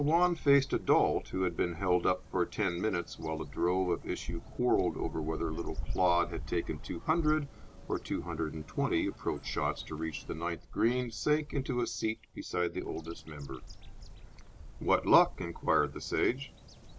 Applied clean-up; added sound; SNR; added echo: none; Bird vocalization, bird call, bird song; 11 dB; none.